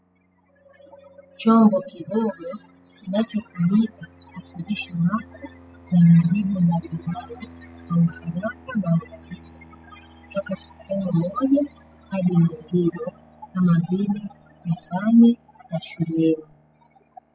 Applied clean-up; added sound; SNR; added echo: classical method spectral subtraction.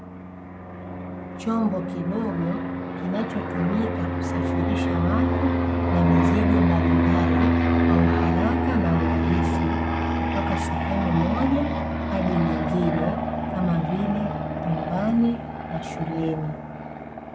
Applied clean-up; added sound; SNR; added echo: none; Fixed-wing aircraft, airplane; -3 dB; none.